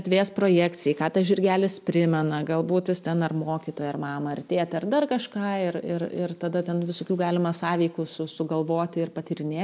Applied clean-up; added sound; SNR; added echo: none; none; none; none.